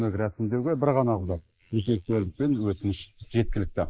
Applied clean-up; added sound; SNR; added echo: neural mask model Resemble Enhance denoiser.